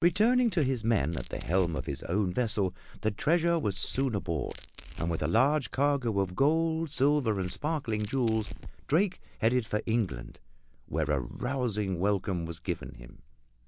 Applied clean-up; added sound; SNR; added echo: none; Tearing; 14 dB; none.